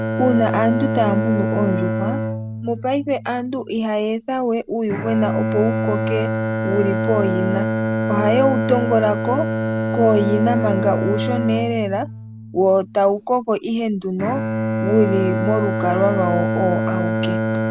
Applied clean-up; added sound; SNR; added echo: none; Bowed string instrument; 1 dB; none.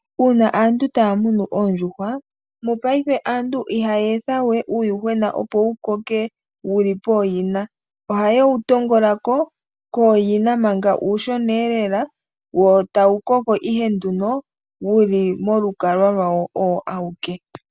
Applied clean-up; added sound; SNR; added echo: none; none; none; none.